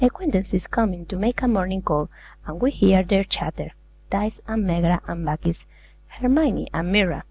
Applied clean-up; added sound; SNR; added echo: none; none; none; none.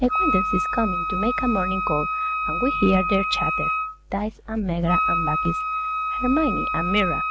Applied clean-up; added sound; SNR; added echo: none; Wind instrument, woodwind instrument; 0 dB; none.